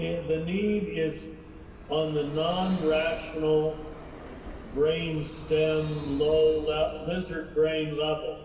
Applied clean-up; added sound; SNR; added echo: none; Vehicle; 15 dB; reverberation time 3.0 s.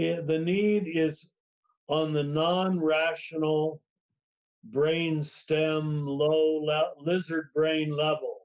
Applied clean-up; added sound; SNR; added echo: none; none; none; none.